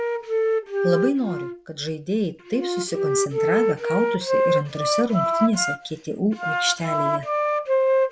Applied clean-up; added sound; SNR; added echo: none; Wind instrument, woodwind instrument; -3 dB; none.